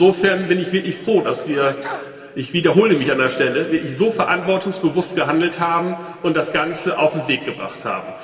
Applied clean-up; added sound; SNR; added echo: none; Sneeze; 17 dB; reverberation time 2.6 s.